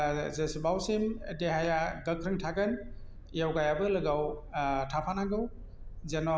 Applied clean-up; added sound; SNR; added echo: none; Boat, Water vehicle; 12 dB; none.